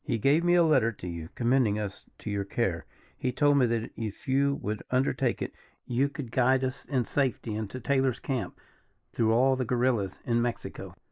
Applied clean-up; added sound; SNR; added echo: neural mask model Resemble Enhance denoiser.